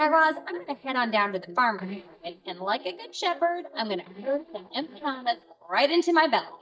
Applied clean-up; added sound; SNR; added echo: neural mask model DeepFilterNet 3.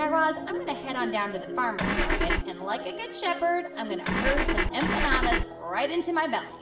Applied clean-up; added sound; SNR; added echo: none; Engine / Car; -4 dB; reverberation time 1.5 s.